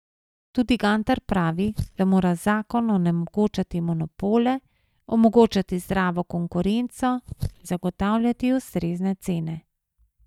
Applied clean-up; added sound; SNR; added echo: neural mask model DeepFilterNet 3.